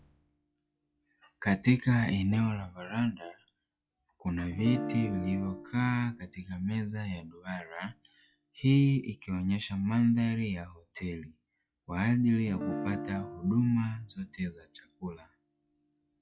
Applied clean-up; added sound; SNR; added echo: classical method log-MMSE.